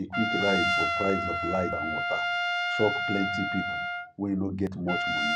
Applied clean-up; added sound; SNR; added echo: none; Trumpet; -2 dB; none.